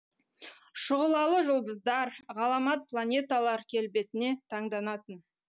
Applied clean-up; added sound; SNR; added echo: none; none; none; none.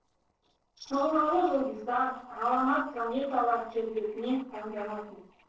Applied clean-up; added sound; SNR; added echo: neural separator model SepFormer DNS4.